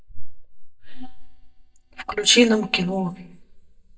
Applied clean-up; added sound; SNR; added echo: neural mask model DeepFilterNet 3.